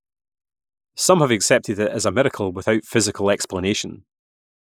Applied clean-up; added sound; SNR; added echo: neural mask model Resemble Enhance denoiser.